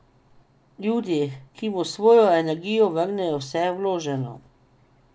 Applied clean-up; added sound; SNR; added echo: none; none; none; none.